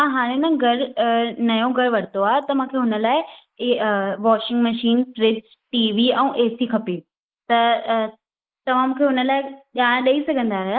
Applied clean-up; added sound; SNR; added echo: neural mask model Resemble Enhance denoiser.